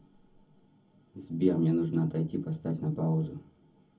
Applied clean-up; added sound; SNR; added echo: none; none; none; reverberation time 0.3 s.